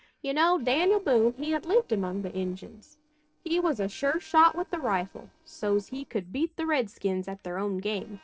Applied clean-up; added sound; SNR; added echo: neural separator model SepFormer DNS4.